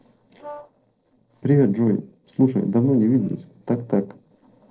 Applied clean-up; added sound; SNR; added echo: neural separator model SepFormer DNS4.